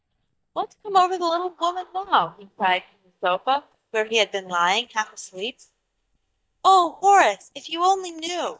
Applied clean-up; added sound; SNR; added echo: neural mask model DeepFilterNet 3.